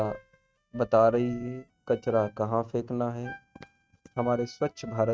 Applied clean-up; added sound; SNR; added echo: neural mask model RNNoise.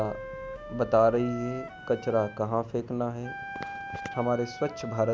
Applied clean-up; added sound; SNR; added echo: none; Wind instrument, woodwind instrument; 12 dB; none.